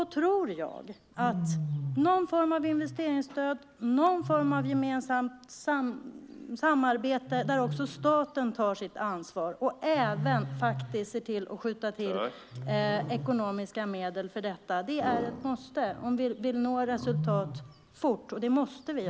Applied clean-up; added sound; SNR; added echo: none; Wild animals; 9 dB; none.